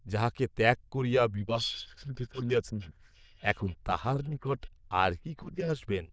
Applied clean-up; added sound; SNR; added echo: neural diffusion model UNIVERSE++.